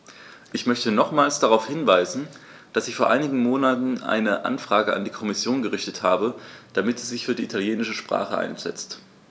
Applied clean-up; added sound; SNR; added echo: none; none; none; none.